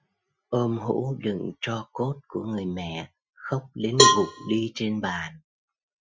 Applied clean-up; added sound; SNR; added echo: classical method Wiener filter.